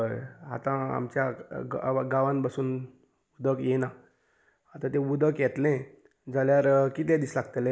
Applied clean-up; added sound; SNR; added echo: none; none; none; none.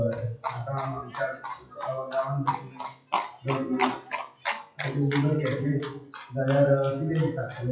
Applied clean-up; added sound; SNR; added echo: classical method WPE with log-MMSE.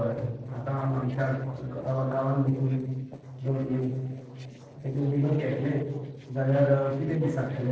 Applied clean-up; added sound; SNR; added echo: neural separator model SepFormer DNS4.